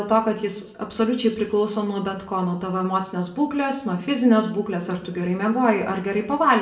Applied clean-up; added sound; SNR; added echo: none; none; none; reverberation time 0.7 s.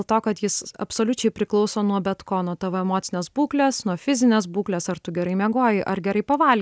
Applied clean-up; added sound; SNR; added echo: none; none; none; none.